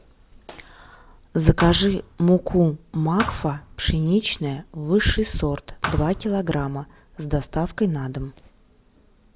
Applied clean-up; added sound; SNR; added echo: none; Thump, thud; 11 dB; none.